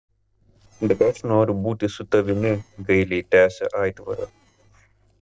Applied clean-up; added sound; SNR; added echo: neural separator model SepFormer DNS4.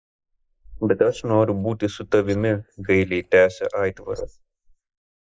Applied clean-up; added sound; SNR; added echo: neural mask model Resemble Enhance denoiser.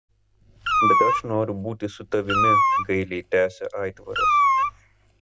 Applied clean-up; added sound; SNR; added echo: none; Meow; -5 dB; none.